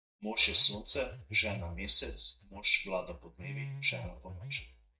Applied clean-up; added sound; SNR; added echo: neural mask model DeepFilterNet 3.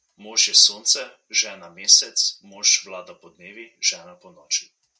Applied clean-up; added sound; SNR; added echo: none; none; none; none.